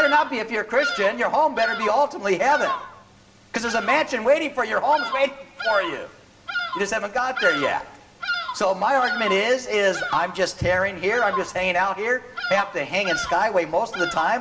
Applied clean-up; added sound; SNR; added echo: none; Bird vocalization, bird call, bird song; 8 dB; reverberation time 0.9 s.